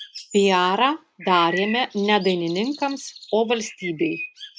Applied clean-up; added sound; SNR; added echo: none; Bird; 14 dB; none.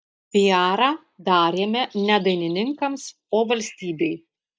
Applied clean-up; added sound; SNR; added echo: neural mask model DeepFilterNet 3.